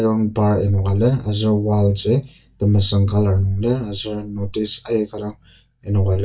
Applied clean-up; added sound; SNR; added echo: neural mask model DeepFilterNet 3.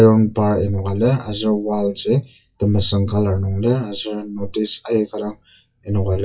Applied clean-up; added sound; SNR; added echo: classical method WPE with log-MMSE.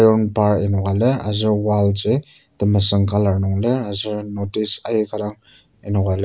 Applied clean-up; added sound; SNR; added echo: none; none; none; none.